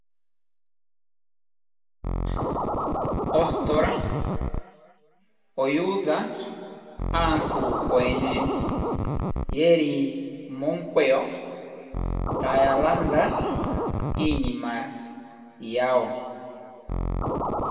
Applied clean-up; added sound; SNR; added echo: none; Scratching (performance technique); 2 dB; reverberation time 2.0 s.